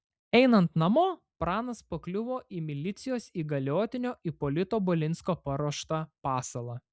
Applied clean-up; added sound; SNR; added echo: none; none; none; none.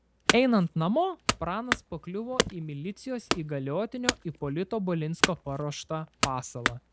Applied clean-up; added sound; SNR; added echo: none; Wood / Domestic sounds, home sounds; 3 dB; none.